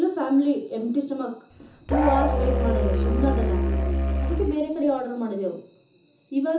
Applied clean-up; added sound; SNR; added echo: none; Musical instrument; -3 dB; reverberation time 0.7 s.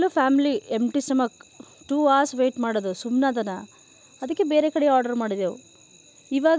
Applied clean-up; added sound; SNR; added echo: none; none; none; none.